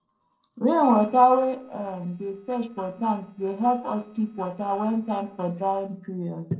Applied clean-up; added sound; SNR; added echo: neural separator model SepFormer DNS4.